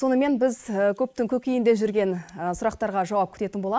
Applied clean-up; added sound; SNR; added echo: neural mask model Resemble Enhance denoiser.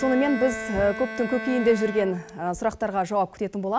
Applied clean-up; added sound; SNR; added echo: none; Bowed string instrument; 11 dB; none.